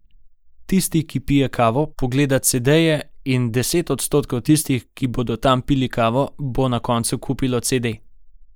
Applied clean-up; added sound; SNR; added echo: neural mask model Resemble Enhance denoiser.